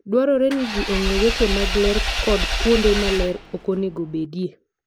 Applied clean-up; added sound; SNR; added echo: none; Engine / Vehicle; 3 dB; none.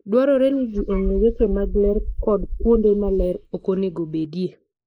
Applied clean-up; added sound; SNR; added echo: neural mask model Resemble Enhance denoiser.